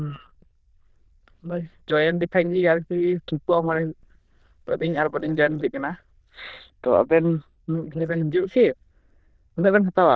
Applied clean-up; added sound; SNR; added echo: neural diffusion model UNIVERSE++.